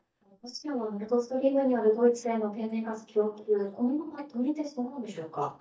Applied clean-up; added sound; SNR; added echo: neural mask model DeepFilterNet 3.